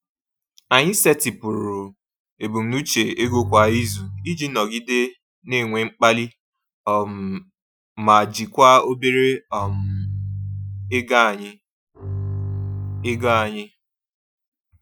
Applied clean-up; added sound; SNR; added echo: classical method Wiener filter.